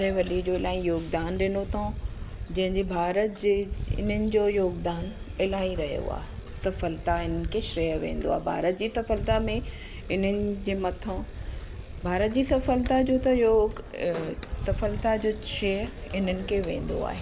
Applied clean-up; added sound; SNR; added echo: none; Bicycle; 8 dB; none.